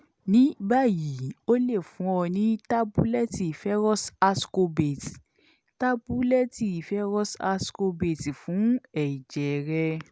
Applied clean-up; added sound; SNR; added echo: none; none; none; none.